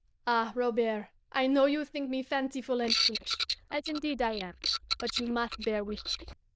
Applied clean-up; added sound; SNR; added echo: neural diffusion model UNIVERSE++.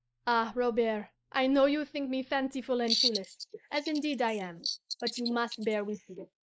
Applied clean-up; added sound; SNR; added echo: neural mask model Resemble Enhance denoiser.